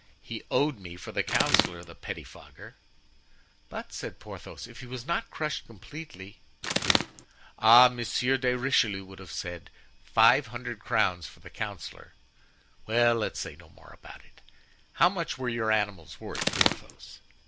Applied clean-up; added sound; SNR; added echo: none; Bird; -3 dB; none.